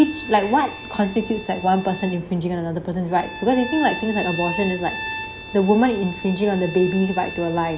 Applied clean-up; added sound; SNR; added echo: none; Bowed string instrument; 11 dB; none.